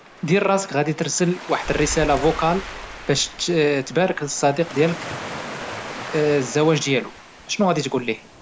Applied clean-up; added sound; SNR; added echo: none; Boom + Waves, surf; 12 dB; none.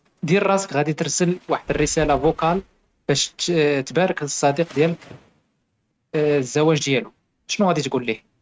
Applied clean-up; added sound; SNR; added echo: neural mask model RNNoise.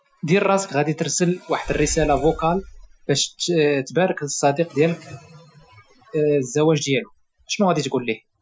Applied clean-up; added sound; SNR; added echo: classical method Wiener filter.